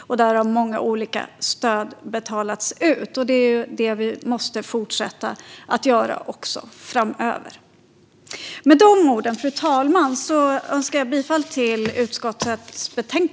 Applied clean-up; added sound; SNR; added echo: none; none; none; none.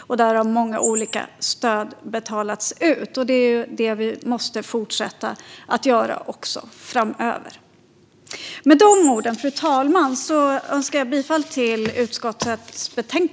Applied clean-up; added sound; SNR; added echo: none; Chirp, tweet; 10 dB; none.